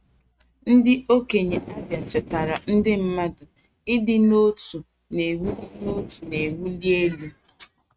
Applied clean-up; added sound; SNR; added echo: neural mask model RNNoise.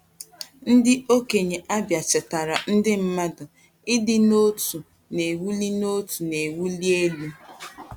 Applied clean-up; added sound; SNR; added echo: none; none; none; none.